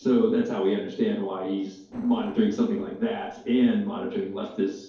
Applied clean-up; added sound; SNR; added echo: neural separator model SepFormer DNS4.